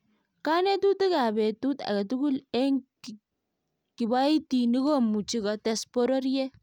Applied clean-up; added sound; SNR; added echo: none; none; none; none.